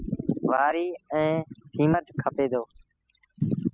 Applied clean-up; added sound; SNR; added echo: classical method spectral subtraction.